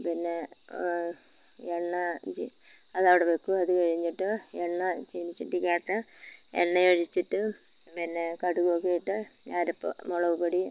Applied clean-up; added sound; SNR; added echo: none; none; none; none.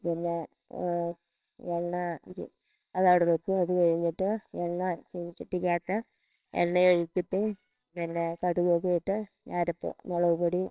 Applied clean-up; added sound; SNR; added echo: neural separator model SepFormer WHAMR!.